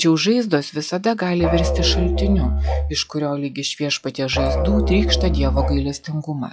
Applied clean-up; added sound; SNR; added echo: classical method log-MMSE.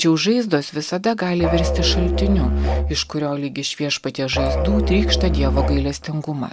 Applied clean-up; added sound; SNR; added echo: none; Musical instrument; -1 dB; none.